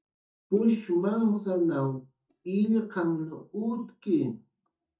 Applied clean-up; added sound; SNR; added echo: neural mask model DeepFilterNet 3.